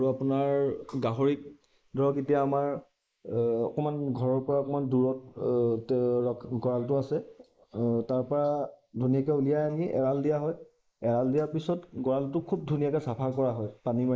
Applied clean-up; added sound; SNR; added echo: neural mask model Resemble Enhance denoiser.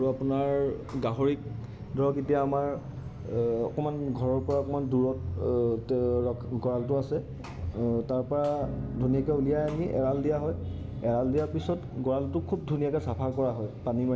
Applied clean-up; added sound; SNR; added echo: none; Piano; 11 dB; none.